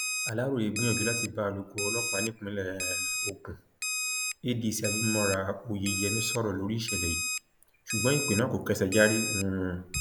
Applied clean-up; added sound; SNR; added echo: none; Alarm; 3 dB; none.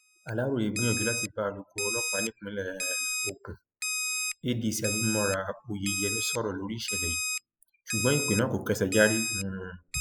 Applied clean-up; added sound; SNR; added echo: classical method spectral subtraction.